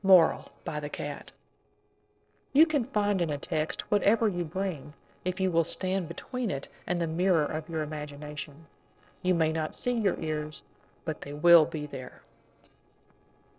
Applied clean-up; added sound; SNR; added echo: neural separator model SepFormer DNS4.